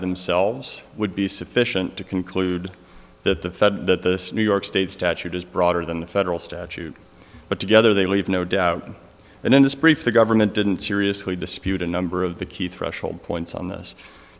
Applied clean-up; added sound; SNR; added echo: none; none; none; none.